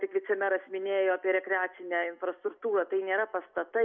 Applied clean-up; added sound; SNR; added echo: none; none; none; reverberation time 0.7 s.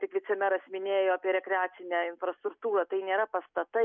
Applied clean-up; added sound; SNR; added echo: none; none; none; none.